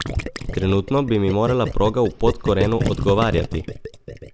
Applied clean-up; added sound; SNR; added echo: none; Gurgling; 6 dB; none.